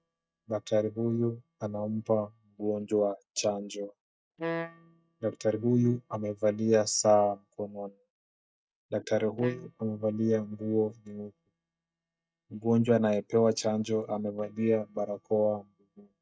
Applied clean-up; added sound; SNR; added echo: neural mask model DeepFilterNet 3.